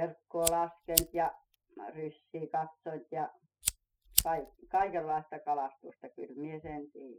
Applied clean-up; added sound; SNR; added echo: classical method spectral subtraction.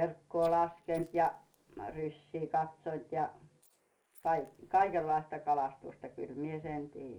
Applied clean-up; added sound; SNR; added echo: neural mask model Resemble Enhance denoiser.